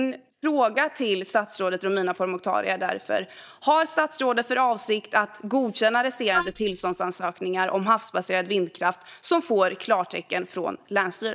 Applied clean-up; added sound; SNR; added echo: neural mask model DeepFilterNet 3.